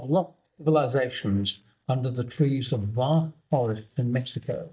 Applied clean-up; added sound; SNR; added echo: neural mask model DeepFilterNet 3.